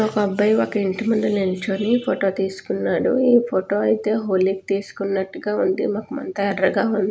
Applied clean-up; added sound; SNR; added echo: none; none; none; none.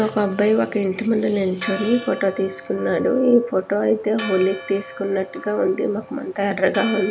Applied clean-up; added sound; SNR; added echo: none; Church bell; 15 dB; none.